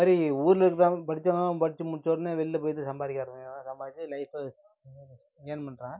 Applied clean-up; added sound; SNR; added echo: none; none; none; none.